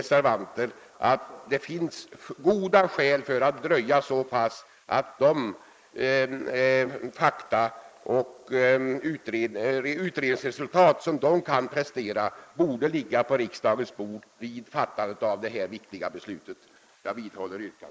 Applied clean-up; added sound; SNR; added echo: neural mask model Resemble Enhance denoiser.